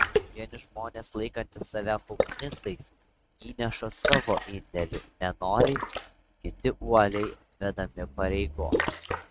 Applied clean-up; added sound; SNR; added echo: neural mask model RNNoise.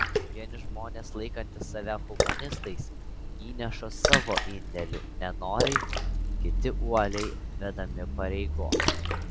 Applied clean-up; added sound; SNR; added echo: none; Splash, splatter; -5 dB; none.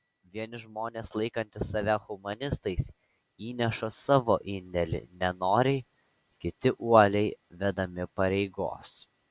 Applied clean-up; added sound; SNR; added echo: none; none; none; none.